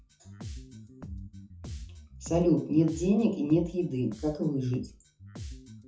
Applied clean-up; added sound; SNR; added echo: classical method WPE with log-MMSE.